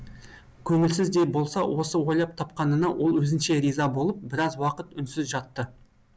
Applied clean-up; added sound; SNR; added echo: none; none; none; none.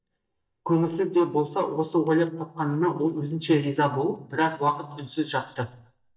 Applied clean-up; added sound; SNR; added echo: neural mask model DeepFilterNet 3.